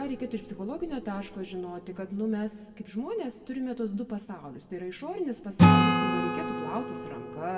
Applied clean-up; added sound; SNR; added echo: none; Acoustic guitar / Strum; -5 dB; reverberation time 1.2 s.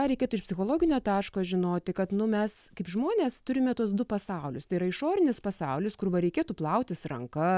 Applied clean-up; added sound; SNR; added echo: none; none; none; none.